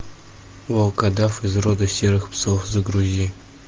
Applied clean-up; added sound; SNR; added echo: none; none; none; none.